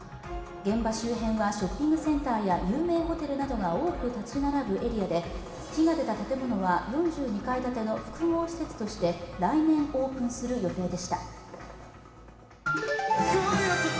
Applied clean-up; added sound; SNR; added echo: none; none; none; reverberation time 2.0 s.